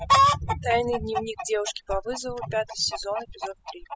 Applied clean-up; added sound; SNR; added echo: classical method spectral subtraction.